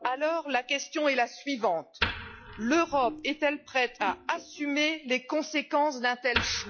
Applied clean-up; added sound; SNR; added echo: classical method log-MMSE.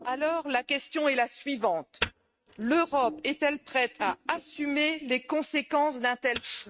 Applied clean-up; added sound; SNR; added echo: neural mask model RNNoise.